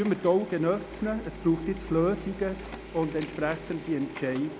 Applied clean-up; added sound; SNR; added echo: none; Printer; 12 dB; none.